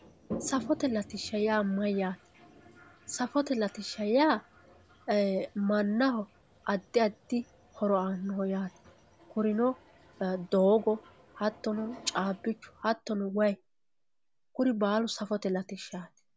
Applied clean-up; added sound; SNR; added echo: none; Toilet flush; 20 dB; none.